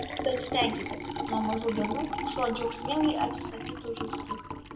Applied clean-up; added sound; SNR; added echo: none; Liquid; 3 dB; reverberation time 0.5 s.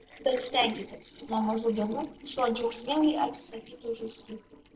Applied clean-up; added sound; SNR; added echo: neural separator model SepFormer DNS4.